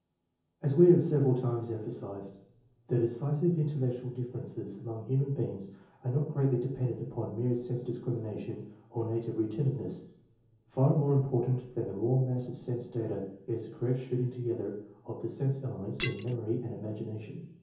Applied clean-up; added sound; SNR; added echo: none; Shatter; 9 dB; reverberation time 0.7 s.